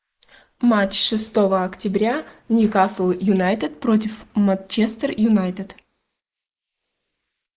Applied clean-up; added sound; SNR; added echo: neural mask model Resemble Enhance denoiser.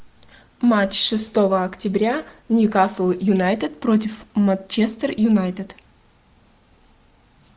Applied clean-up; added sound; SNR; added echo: none; none; none; none.